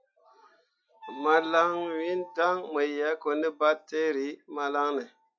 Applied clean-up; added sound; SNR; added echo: classical method log-MMSE.